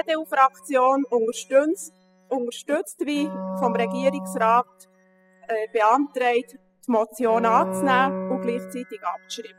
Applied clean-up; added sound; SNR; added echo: classical method spectral subtraction.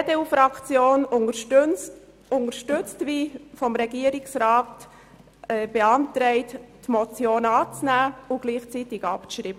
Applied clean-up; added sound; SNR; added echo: none; none; none; none.